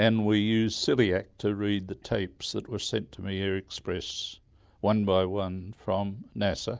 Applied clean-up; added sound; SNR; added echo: none; none; none; none.